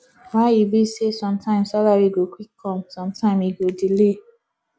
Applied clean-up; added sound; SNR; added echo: none; none; none; none.